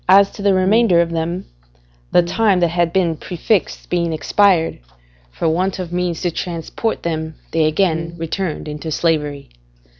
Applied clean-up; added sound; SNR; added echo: none; Brass instrument; 11 dB; none.